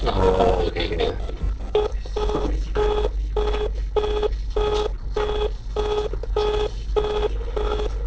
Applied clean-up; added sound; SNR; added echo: neural separator model SepFormer DNS4.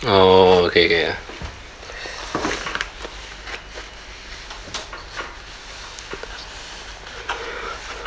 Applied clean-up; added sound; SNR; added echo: none; none; none; none.